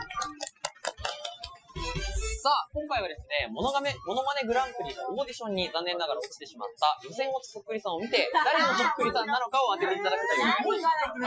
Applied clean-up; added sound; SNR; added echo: classical method Wiener filter.